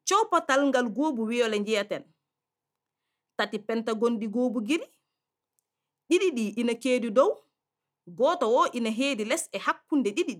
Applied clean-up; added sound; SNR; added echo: none; none; none; none.